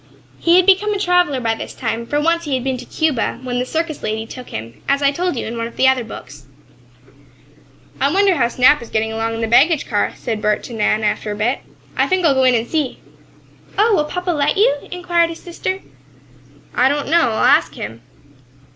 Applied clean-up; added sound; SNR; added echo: none; none; none; none.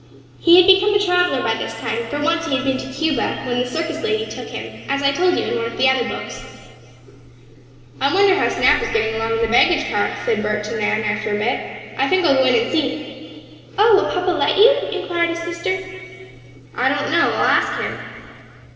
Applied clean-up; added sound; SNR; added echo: none; none; none; reverberation time 2.3 s.